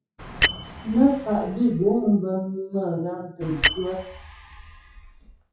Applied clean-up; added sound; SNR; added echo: classical method WPE with log-MMSE.